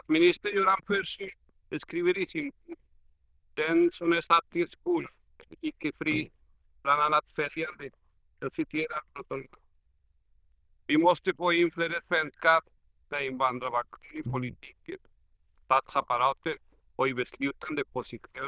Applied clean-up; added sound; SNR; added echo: neural diffusion model UNIVERSE++.